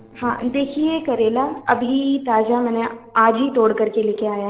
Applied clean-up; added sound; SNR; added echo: neural separator model SepFormer DNS4.